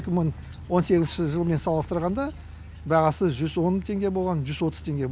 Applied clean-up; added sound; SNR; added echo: none; none; none; none.